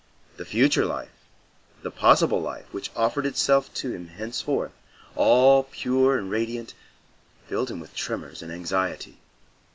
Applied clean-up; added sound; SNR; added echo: none; none; none; none.